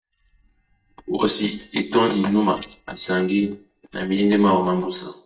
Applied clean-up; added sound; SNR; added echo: neural mask model DeepFilterNet 3.